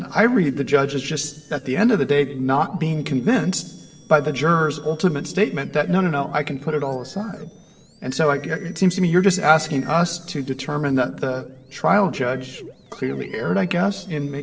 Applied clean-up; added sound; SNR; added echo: neural separator model SepFormer DNS4.